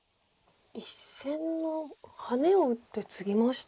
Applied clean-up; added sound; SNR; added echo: neural mask model Resemble Enhance denoiser.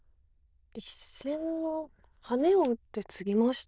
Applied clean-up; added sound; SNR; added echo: neural diffusion model UNIVERSE++.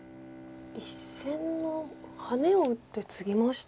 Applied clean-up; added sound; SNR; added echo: none; Bowed string instrument; 17 dB; none.